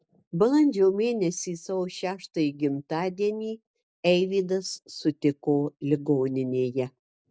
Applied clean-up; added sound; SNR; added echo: none; none; none; none.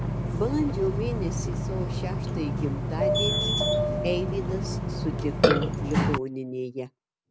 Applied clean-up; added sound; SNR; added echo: none; Burping, eructation; -5 dB; none.